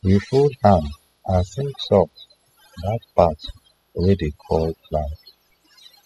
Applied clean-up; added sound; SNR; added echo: classical method spectral subtraction.